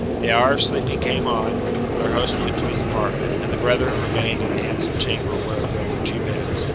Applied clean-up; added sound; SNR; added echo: none; Vehicle; -3 dB; none.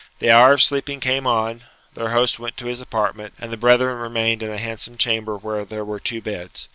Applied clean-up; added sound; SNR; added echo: none; none; none; none.